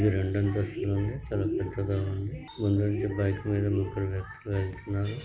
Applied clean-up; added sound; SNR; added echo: none; none; none; none.